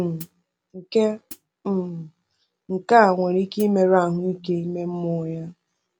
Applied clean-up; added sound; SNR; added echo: none; Hi-hat; 20 dB; none.